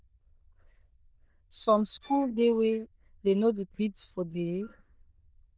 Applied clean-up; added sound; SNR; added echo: neural diffusion model UNIVERSE++.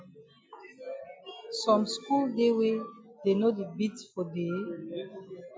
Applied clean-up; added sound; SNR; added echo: none; none; none; none.